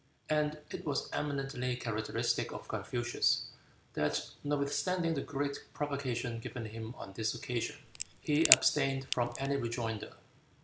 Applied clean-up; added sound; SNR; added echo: none; Crack; 0 dB; none.